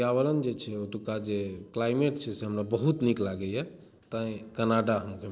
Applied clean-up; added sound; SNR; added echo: neural separator model SepFormer DNS4.